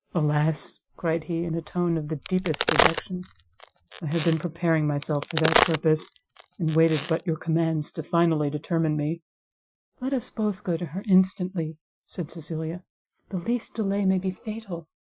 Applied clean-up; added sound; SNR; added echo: classical method Wiener filter.